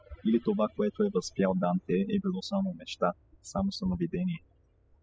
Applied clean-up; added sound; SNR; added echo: classical method spectral subtraction.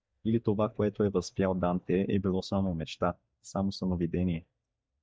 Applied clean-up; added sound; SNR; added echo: neural mask model DeepFilterNet 3.